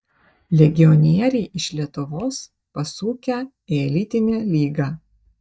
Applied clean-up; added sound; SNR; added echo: neural mask model DeepFilterNet 3.